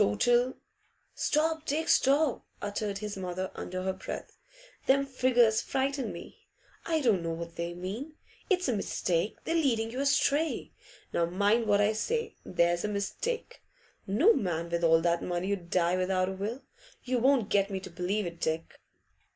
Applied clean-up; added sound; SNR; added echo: none; none; none; none.